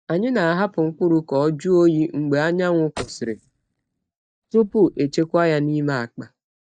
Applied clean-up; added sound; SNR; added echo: neural mask model DeepFilterNet 3.